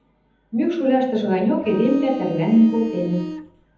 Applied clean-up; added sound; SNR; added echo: none; Bowed string instrument; 11 dB; reverberation time 1.1 s.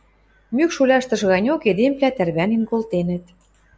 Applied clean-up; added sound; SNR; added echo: none; none; none; none.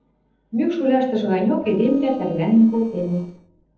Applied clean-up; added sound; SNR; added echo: neural separator model SepFormer DNS4.